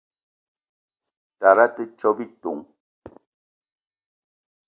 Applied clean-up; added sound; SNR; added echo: none; none; none; none.